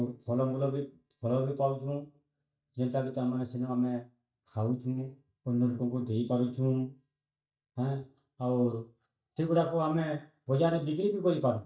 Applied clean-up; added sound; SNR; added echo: neural mask model DeepFilterNet 3.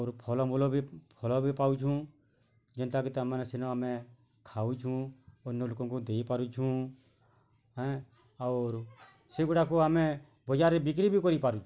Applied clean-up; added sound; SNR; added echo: none; none; none; none.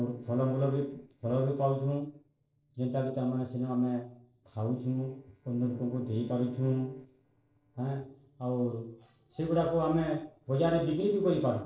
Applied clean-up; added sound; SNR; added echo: neural separator model SepFormer DNS4.